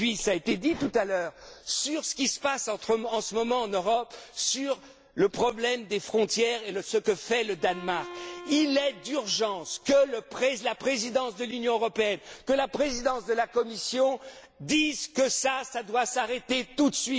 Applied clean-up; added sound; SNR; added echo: none; Bowed string instrument; 18 dB; none.